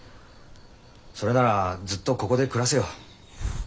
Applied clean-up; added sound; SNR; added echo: none; Hiss; 13 dB; none.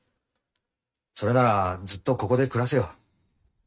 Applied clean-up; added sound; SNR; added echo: neural mask model RNNoise.